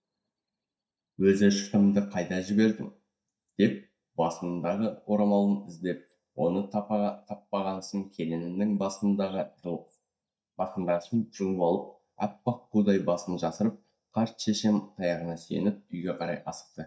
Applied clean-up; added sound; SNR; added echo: neural mask model DeepFilterNet 3.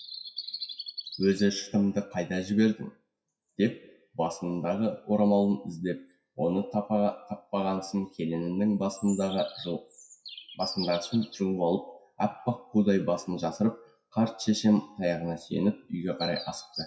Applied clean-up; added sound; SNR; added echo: classical method WPE with log-MMSE.